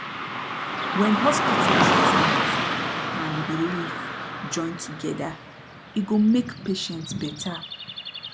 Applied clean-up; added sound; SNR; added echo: none; Car passing by / Traffic noise, roadway noise; -2 dB; none.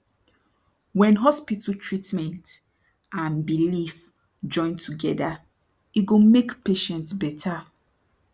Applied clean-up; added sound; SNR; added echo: none; none; none; none.